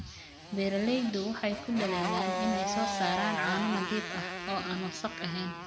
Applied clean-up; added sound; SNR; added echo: none; Motorcycle; 3 dB; none.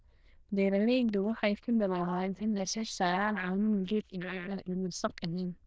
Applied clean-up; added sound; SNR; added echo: neural diffusion model UNIVERSE++.